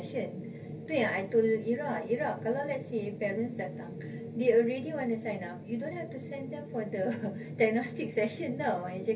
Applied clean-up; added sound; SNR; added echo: none; none; none; reverberation time 0.3 s.